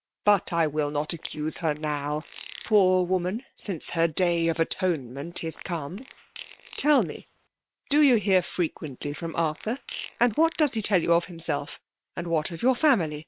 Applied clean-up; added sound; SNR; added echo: neural separator model SepFormer WHAM!.